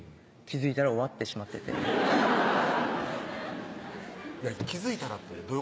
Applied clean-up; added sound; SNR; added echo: none; none; none; none.